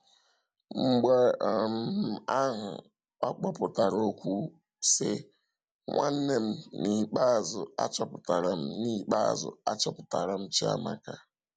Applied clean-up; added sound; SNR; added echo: none; none; none; none.